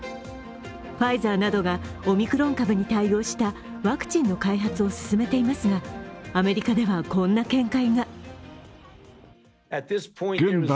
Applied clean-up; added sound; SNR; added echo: none; none; none; none.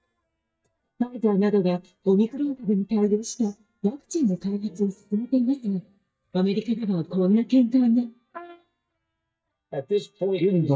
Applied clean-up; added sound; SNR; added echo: neural mask model DeepFilterNet 3.